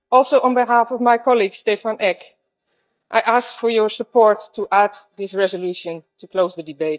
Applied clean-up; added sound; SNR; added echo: neural mask model DeepFilterNet 3.